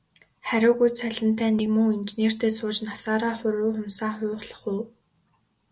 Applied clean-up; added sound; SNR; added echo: none; none; none; none.